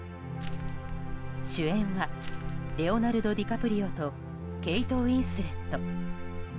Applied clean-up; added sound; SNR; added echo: none; Crushing; 4 dB; none.